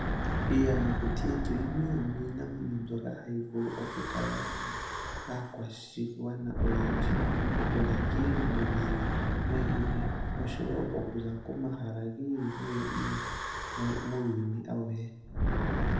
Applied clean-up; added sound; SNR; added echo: none; Wind / Breathing; -2 dB; reverberation time 0.8 s.